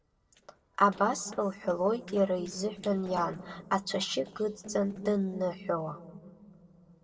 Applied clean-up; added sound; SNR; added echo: neural separator model SepFormer DNS4.